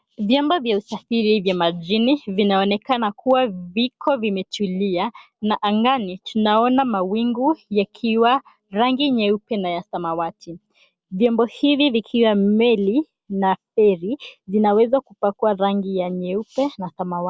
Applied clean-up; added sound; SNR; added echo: none; none; none; none.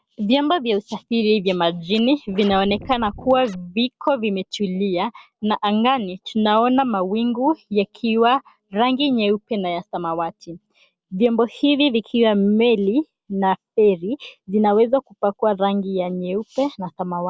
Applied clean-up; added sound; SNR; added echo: none; Scratching (performance technique); 18 dB; none.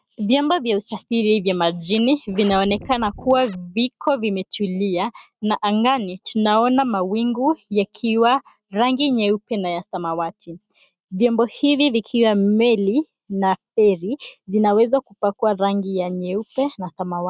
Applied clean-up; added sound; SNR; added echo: neural mask model RNNoise.